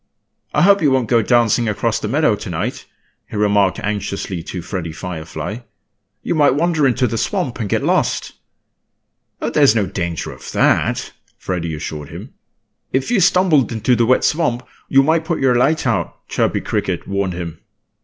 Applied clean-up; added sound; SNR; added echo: none; none; none; none.